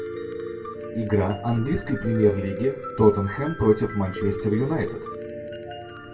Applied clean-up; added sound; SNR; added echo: none; Piano; 9 dB; reverberation time 0.2 s.